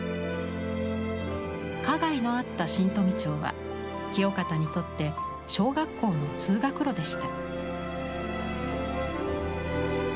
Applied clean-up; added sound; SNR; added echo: none; none; none; none.